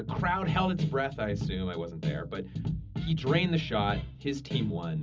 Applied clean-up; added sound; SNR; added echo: none; Bowed string instrument; 20 dB; reverberation time 0.4 s.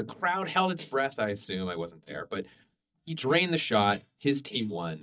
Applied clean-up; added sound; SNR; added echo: neural mask model DeepFilterNet 3.